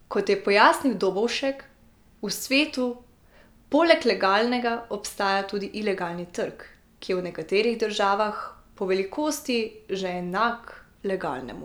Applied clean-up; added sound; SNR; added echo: none; none; none; none.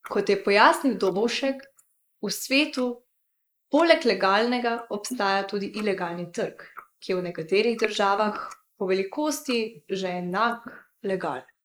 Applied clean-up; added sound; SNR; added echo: neural mask model Resemble Enhance denoiser.